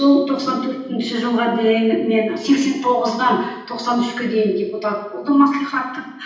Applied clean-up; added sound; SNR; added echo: none; none; none; reverberation time 0.9 s.